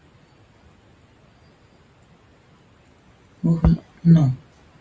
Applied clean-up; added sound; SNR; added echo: none; none; none; none.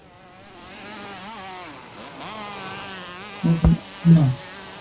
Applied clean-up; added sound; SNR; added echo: none; Drill + Motorcycle; 13 dB; none.